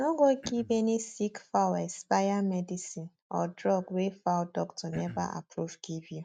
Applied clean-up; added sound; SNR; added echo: neural mask model RNNoise.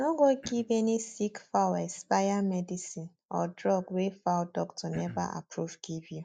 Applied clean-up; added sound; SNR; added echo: neural mask model DeepFilterNet 3.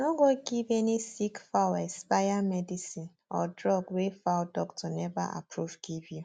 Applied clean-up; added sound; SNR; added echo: none; none; none; none.